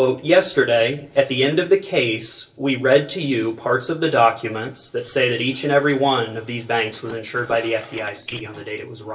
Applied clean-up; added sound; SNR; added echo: neural separator model SepFormer DNS4.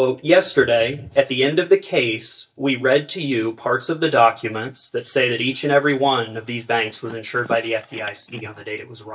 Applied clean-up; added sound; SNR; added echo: neural mask model DeepFilterNet 3.